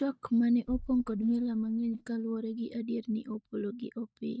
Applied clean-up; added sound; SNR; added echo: neural mask model DeepFilterNet 3.